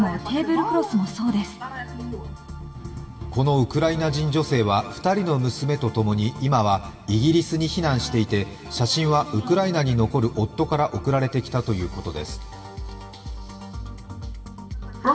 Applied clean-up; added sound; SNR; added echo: none; none; none; reverberation time 2.4 s.